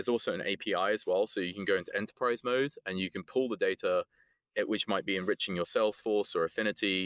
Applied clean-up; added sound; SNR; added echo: neural mask model Resemble Enhance denoiser.